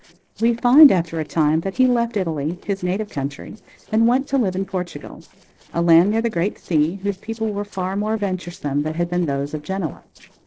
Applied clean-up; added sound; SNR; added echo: neural separator model SepFormer DNS4.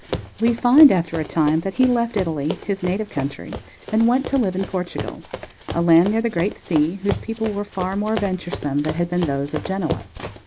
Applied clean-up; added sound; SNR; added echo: none; Run; 11 dB; none.